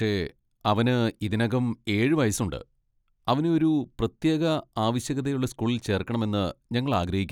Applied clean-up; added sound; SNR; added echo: none; none; none; none.